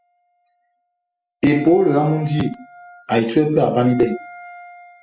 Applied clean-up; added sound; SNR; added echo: classical method spectral subtraction.